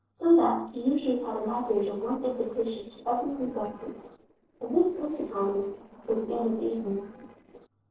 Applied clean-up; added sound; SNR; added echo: neural separator model SepFormer DNS4.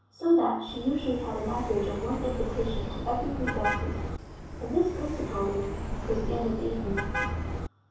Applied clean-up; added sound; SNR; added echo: none; Car passing by; 3 dB; reverberation time 0.7 s.